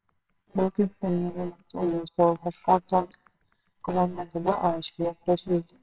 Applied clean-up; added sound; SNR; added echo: neural separator model SepFormer WHAMR!.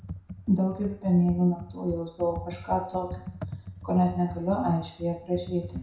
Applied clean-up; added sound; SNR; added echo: none; Computer keyboard; 12 dB; reverberation time 0.6 s.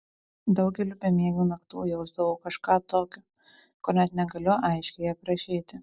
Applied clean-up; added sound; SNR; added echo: none; none; none; none.